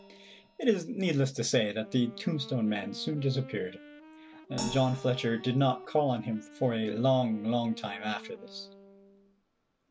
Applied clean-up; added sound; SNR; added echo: none; Crash cymbal + Wind instrument, woodwind instrument; 17 dB; none.